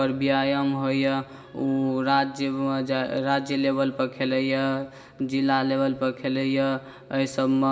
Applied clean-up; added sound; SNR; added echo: none; none; none; reverberation time 2.4 s.